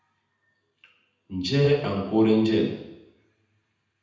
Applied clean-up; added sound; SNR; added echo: none; none; none; reverberation time 0.9 s.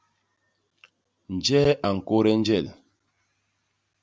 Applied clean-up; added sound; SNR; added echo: none; none; none; none.